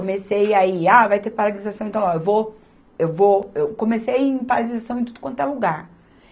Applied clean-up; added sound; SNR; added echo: none; none; none; none.